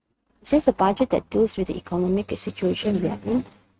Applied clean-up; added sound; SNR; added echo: neural mask model RNNoise.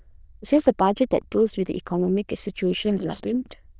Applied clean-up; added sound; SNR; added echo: neural diffusion model UNIVERSE++.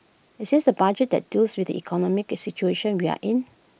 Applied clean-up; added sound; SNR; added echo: none; none; none; none.